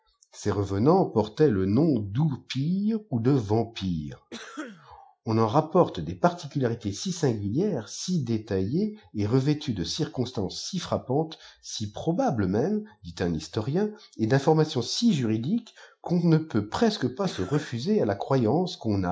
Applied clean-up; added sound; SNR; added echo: classical method log-MMSE.